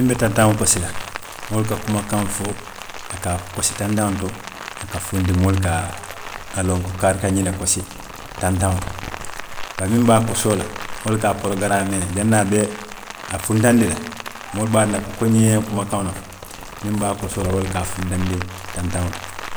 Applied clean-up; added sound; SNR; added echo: none; Rain; 11 dB; none.